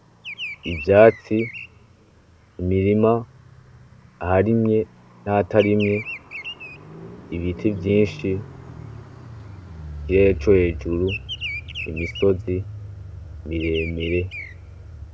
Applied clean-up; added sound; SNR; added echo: none; Car + Bird vocalization, bird call, bird song; 13 dB; none.